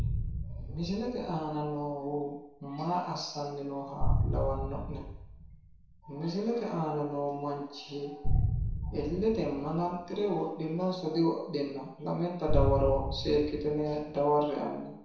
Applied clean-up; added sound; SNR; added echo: none; Boom; 2 dB; reverberation time 0.7 s.